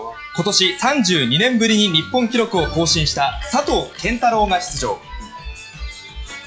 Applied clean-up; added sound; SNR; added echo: classical method log-MMSE.